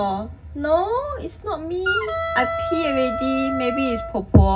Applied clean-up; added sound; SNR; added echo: none; Wind instrument, woodwind instrument; 5 dB; reverberation time 0.4 s.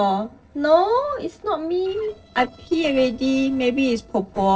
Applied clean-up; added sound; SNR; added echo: neural separator model SepFormer DNS4.